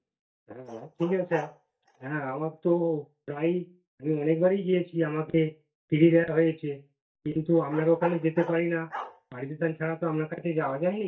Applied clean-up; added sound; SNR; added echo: neural mask model DeepFilterNet 3.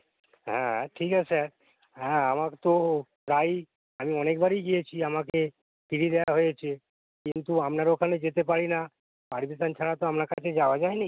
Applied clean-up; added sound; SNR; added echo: none; none; none; none.